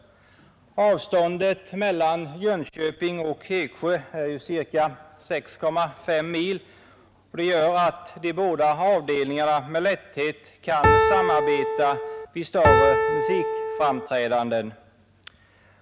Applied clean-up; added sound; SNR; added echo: none; Piano; -4 dB; none.